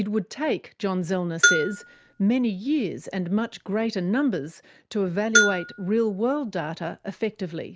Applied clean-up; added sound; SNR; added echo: none; Bell; 2 dB; none.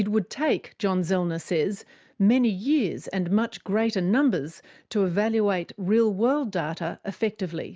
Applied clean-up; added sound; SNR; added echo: none; none; none; none.